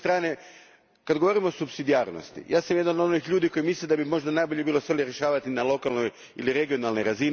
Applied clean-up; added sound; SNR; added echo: none; none; none; none.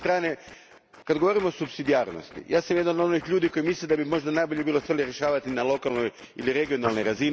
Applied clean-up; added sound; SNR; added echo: neural mask model Resemble Enhance denoiser.